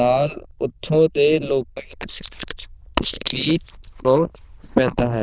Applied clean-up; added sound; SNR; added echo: neural diffusion model UNIVERSE++.